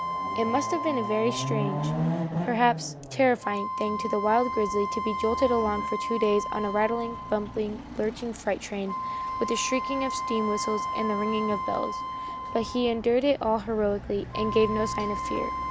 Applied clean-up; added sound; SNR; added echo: none; Chatter / Car passing by / Motorcycle / Traffic noise, roadway noise / Accelerating, revving, vroom + Wind instrument, woodwind instrument; 4 dB; none.